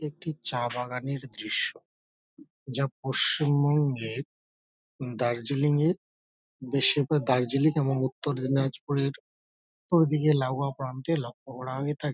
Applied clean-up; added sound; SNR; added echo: none; none; none; none.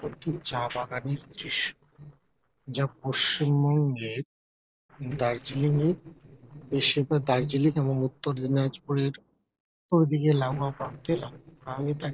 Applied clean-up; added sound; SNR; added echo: neural separator model SepFormer DNS4.